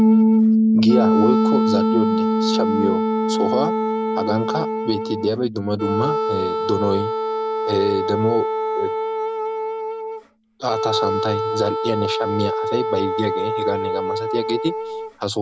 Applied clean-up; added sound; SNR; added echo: none; Wind instrument, woodwind instrument + Piano; -4 dB; none.